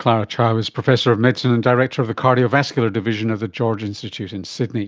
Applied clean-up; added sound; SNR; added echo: none; none; none; none.